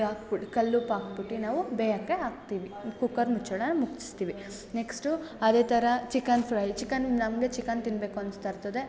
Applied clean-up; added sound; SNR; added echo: none; none; none; none.